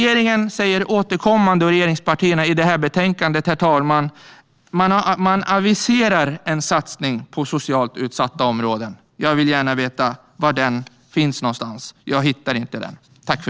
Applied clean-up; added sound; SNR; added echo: none; none; none; none.